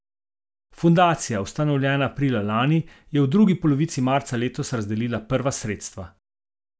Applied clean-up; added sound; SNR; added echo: none; none; none; none.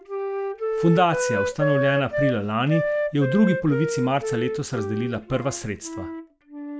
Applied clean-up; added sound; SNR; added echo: none; Wind instrument, woodwind instrument; 3 dB; none.